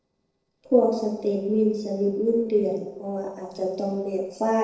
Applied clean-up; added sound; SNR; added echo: neural separator model SepFormer DNS4.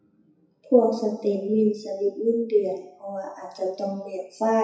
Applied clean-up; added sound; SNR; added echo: classical method WPE with log-MMSE.